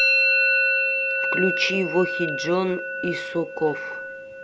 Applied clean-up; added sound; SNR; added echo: none; Musical instrument; -3 dB; none.